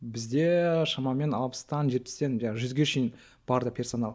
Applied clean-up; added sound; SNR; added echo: none; none; none; none.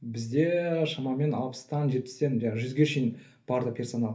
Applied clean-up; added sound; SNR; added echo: none; none; none; reverberation time 0.3 s.